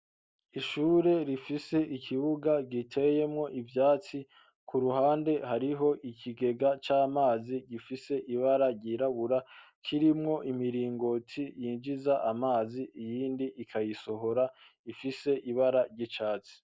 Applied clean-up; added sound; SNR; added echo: none; none; none; none.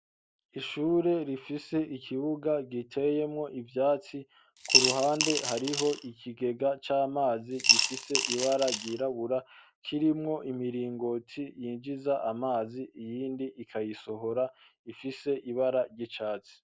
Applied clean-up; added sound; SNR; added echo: none; Coin (dropping) / Glass; -3 dB; none.